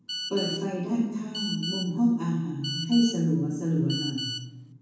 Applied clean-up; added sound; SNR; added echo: none; Telephone; 9 dB; reverberation time 1.1 s.